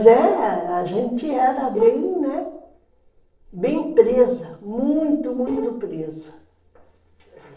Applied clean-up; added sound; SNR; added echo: neural separator model SepFormer DNS4.